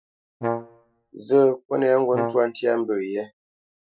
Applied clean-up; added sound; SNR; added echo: classical method Wiener filter.